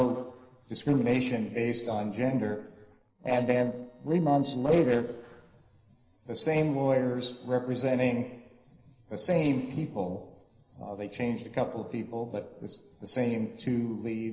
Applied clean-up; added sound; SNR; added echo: neural separator model SepFormer DNS4.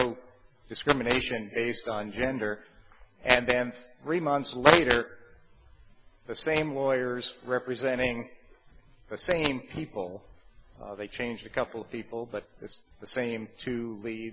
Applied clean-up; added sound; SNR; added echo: none; none; none; none.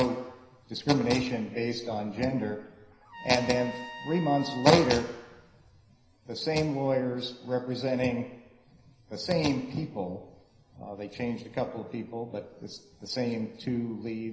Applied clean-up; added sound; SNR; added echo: none; Trumpet; 14 dB; reverberation time 0.9 s.